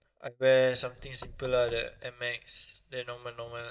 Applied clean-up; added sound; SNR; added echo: neural mask model DeepFilterNet 3.